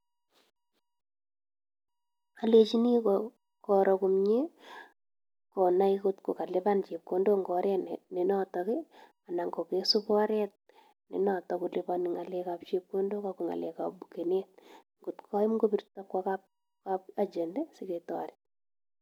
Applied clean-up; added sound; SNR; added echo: none; none; none; none.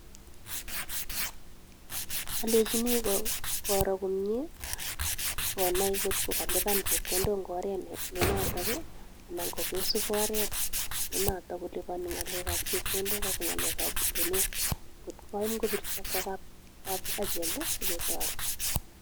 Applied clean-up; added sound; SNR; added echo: none; Door + Tools; -3 dB; none.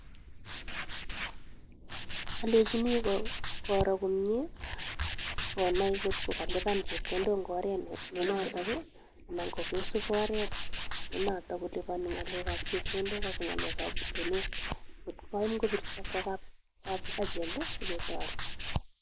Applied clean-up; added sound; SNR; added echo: neural mask model Resemble Enhance denoiser.